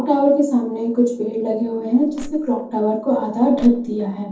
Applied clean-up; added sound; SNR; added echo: neural separator model SepFormer DNS4.